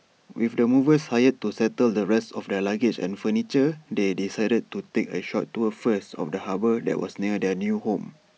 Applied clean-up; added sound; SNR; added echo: none; none; none; none.